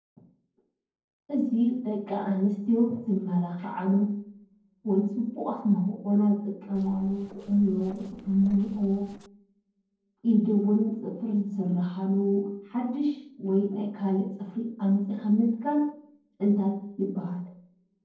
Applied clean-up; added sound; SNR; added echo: neural separator model SepFormer DNS4.